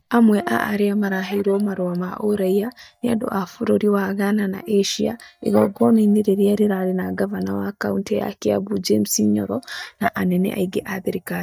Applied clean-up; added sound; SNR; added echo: neural mask model DeepFilterNet 3.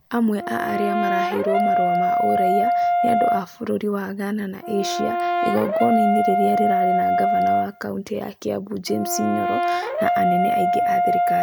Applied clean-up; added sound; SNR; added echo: none; Brass instrument; -4 dB; none.